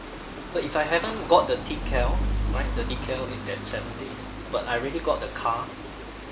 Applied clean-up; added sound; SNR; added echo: none; Stream; 3 dB; none.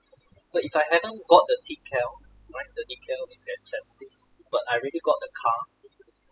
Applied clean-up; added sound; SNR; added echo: classical method spectral subtraction.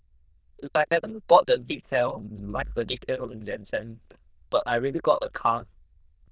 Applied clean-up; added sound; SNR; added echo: neural diffusion model UNIVERSE++.